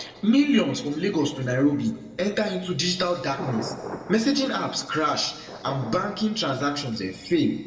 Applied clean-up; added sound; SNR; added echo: none; Thunder; 16 dB; reverberation time 1.5 s.